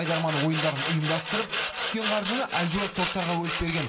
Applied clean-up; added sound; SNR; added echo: none; Sawing; 3 dB; reverberation time 0.9 s.